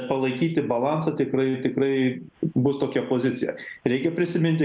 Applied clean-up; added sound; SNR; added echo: none; none; none; none.